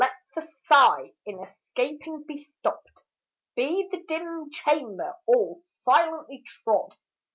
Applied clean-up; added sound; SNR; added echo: none; none; none; none.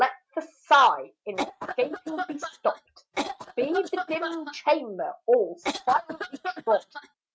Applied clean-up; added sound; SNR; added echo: neural mask model RNNoise.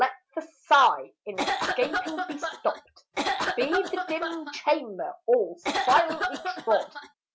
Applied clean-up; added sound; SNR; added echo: none; Cough; 3 dB; none.